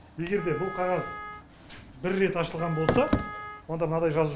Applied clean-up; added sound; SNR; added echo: none; Wind instrument, woodwind instrument; 13 dB; none.